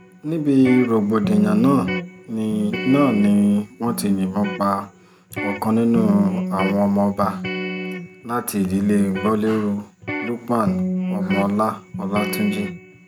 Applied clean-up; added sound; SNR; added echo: none; Electric guitar; 7 dB; none.